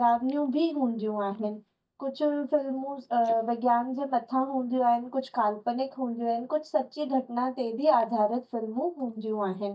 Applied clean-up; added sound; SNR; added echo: neural mask model DeepFilterNet 3.